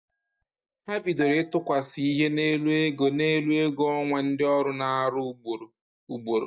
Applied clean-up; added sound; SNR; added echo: neural mask model DeepFilterNet 3.